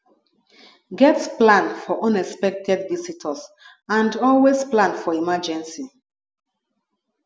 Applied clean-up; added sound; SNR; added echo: none; none; none; none.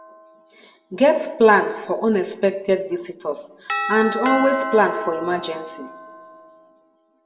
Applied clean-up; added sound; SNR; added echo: none; Doorbell; 10 dB; reverberation time 1.1 s.